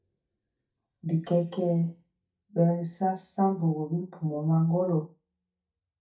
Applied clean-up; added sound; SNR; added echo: neural mask model DeepFilterNet 3.